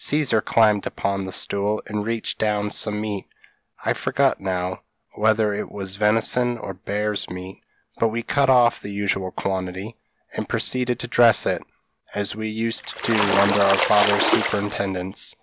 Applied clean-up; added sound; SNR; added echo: none; Splash, splatter; 0 dB; none.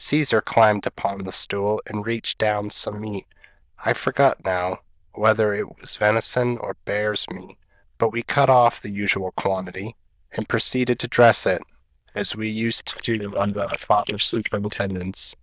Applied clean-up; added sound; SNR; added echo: neural diffusion model UNIVERSE++.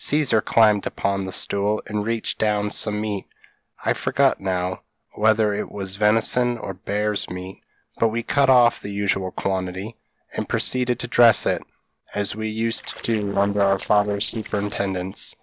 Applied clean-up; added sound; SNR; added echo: neural separator model SepFormer DNS4.